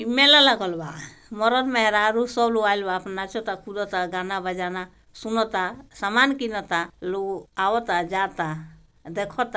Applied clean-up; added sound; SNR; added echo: none; none; none; none.